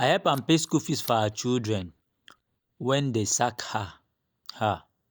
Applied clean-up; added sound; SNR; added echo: neural mask model DeepFilterNet 3.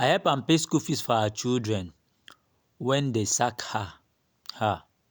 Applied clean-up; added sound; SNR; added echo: none; none; none; none.